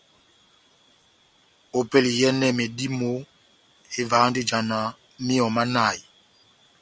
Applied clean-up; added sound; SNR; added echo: none; none; none; none.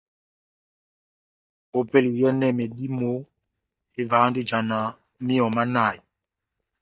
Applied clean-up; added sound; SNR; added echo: neural mask model DeepFilterNet 3.